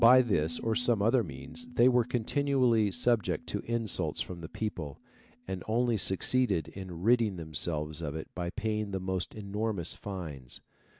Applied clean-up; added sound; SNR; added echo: none; Piano; 19 dB; none.